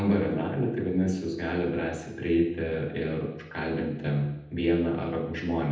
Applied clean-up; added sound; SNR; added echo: none; none; none; reverberation time 0.9 s.